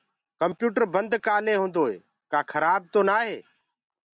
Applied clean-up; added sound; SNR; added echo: none; none; none; none.